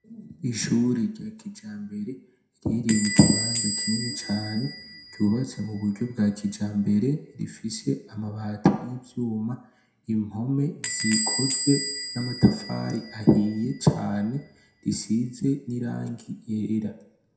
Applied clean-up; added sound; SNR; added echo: none; Door / Bell; 8 dB; reverberation time 0.6 s.